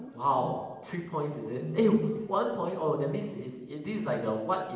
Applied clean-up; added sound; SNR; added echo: none; Wild animals; 13 dB; reverberation time 0.9 s.